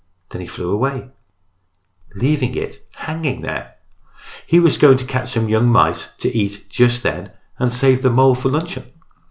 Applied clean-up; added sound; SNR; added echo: none; none; none; none.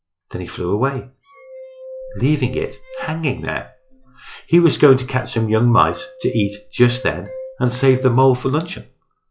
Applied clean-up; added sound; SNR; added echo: classical method log-MMSE.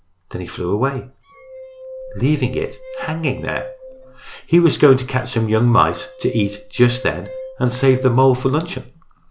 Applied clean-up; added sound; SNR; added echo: none; Glass; 16 dB; none.